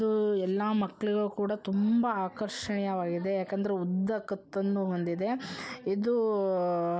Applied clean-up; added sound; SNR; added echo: none; none; none; none.